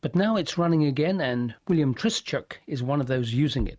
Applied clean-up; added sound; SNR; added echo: neural mask model RNNoise.